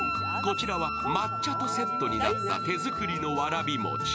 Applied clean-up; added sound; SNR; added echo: none; Wind instrument, woodwind instrument; 1 dB; none.